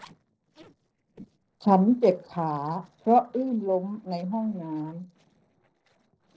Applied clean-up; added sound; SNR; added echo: neural separator model SepFormer DNS4.